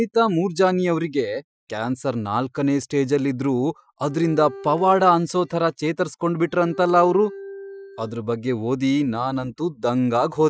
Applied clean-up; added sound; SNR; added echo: classical method Wiener filter.